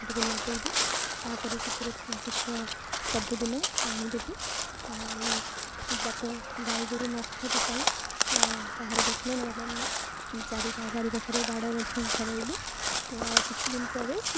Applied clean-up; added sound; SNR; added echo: none; Crow; -4 dB; none.